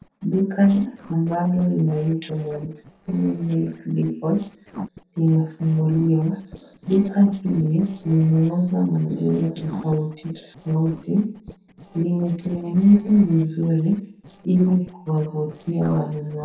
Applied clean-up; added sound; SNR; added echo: neural separator model SepFormer DNS4.